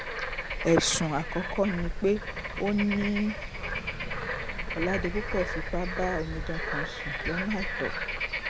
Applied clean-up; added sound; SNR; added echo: none; Bird / Frog; 2 dB; none.